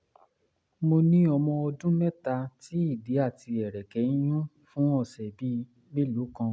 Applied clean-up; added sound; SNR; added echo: none; none; none; none.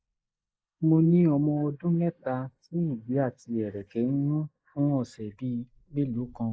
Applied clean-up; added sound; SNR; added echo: neural mask model Resemble Enhance denoiser.